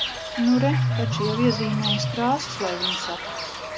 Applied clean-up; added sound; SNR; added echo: none; Bird / Fowl; 1 dB; none.